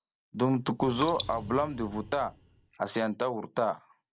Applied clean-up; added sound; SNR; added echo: none; Raindrop; 10 dB; none.